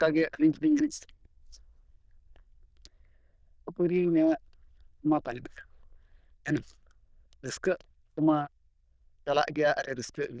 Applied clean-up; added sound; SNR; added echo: neural diffusion model UNIVERSE++.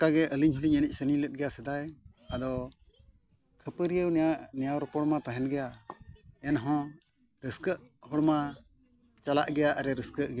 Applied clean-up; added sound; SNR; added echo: none; none; none; none.